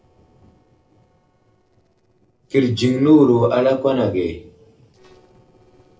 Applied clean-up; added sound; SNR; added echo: neural separator model SepFormer DNS4.